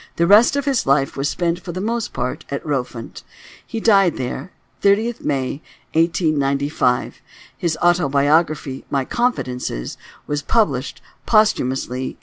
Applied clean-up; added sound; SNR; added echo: none; none; none; none.